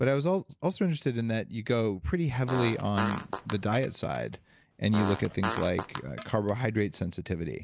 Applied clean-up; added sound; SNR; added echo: none; Fart; 8 dB; none.